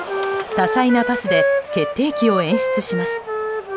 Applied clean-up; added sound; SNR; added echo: none; Wind instrument, woodwind instrument; 1 dB; none.